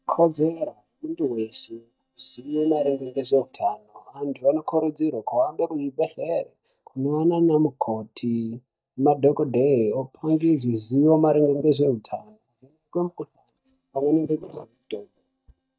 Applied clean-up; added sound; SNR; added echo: neural mask model DeepFilterNet 3.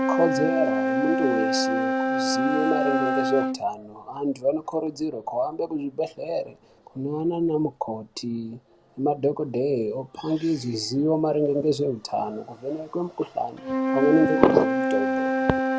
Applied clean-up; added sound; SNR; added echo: none; Wind instrument, woodwind instrument; 2 dB; none.